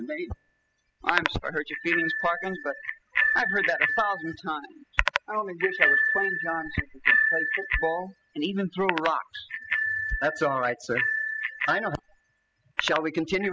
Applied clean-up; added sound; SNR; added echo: classical method spectral subtraction.